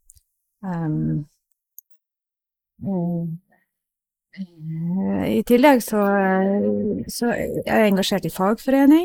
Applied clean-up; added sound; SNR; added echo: neural mask model Resemble Enhance denoiser.